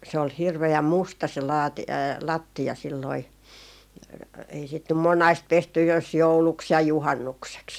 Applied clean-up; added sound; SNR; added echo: none; none; none; none.